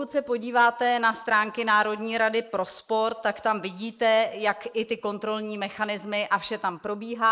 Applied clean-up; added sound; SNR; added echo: neural mask model Resemble Enhance denoiser.